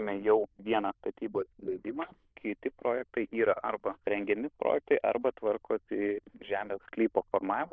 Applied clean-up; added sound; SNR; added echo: neural diffusion model UNIVERSE++.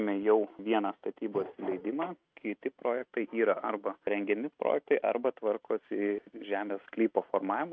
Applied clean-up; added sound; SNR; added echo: neural mask model RNNoise.